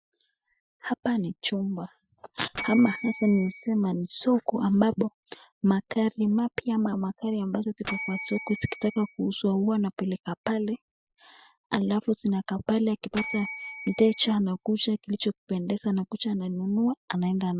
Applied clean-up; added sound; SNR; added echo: classical method Wiener filter.